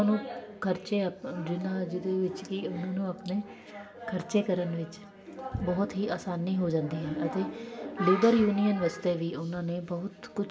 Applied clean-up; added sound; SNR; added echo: none; none; none; reverberation time 0.6 s.